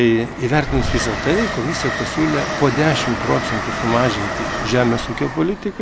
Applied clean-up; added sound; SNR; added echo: none; Train; 4 dB; none.